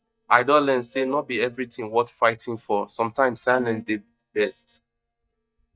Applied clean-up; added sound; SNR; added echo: neural mask model DeepFilterNet 3.